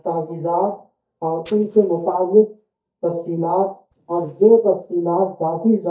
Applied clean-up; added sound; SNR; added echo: neural mask model DeepFilterNet 3.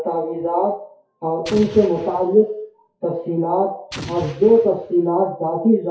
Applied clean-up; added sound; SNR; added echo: classical method WPE with log-MMSE.